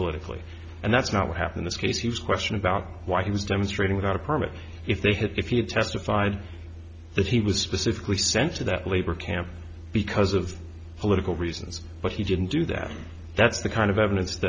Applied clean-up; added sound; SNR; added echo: none; none; none; none.